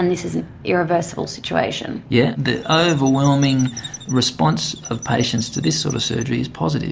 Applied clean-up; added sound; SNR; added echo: none; Chirp, tweet; 16 dB; none.